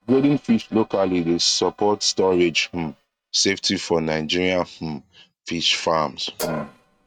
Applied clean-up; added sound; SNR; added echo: neural mask model RNNoise.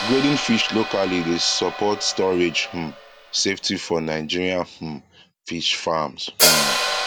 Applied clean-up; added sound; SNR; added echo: none; Hi-hat; 3 dB; none.